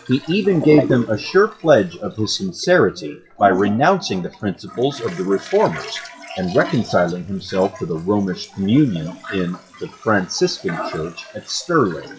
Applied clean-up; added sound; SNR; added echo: classical method WPE with log-MMSE.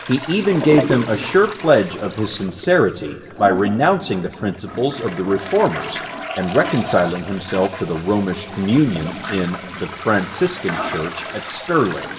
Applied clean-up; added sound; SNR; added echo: none; Toilet flush; 10 dB; reverberation time 1.6 s.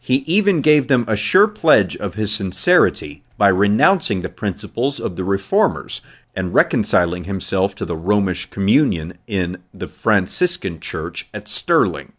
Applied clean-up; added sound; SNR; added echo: none; none; none; none.